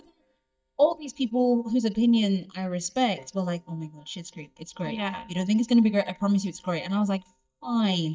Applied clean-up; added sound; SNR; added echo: neural mask model DeepFilterNet 3.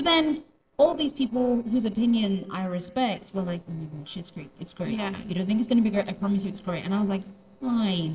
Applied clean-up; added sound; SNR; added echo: neural separator model SepFormer DNS4.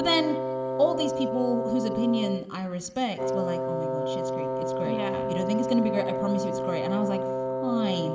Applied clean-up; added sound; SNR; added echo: none; Wind instrument, woodwind instrument; 1 dB; reverberation time 2.9 s.